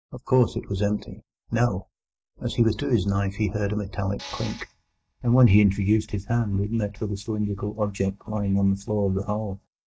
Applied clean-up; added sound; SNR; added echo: neural mask model DeepFilterNet 3.